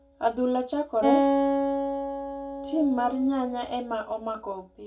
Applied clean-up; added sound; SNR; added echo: none; Acoustic guitar; 1 dB; reverberation time 0.2 s.